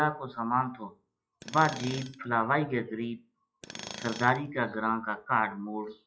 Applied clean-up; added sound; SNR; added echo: classical method log-MMSE.